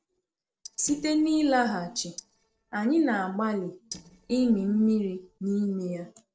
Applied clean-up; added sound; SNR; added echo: neural separator model SepFormer DNS4.